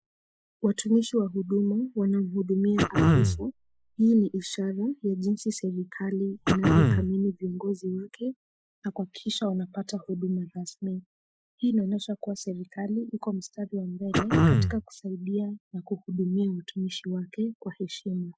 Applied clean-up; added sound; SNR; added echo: classical method Wiener filter.